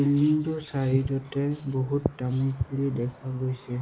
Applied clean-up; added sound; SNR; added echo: neural mask model Resemble Enhance denoiser.